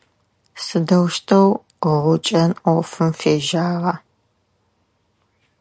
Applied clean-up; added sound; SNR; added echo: none; none; none; none.